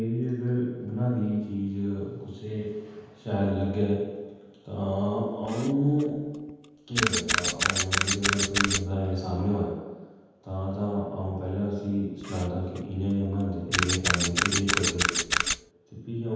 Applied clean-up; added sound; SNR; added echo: none; Camera; 0 dB; reverberation time 1.2 s.